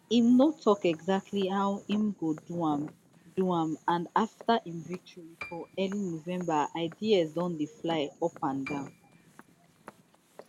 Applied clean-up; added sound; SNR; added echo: none; Piano + Walk, footsteps; 20 dB; none.